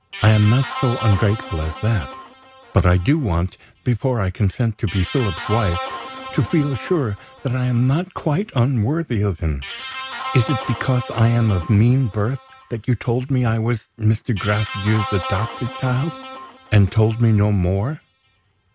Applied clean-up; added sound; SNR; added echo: none; Guitar; 14 dB; none.